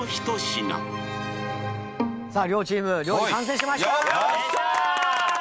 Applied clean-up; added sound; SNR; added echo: none; Bowed string instrument; 11 dB; none.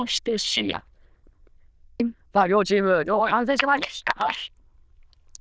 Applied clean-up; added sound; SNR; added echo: neural diffusion model UNIVERSE++.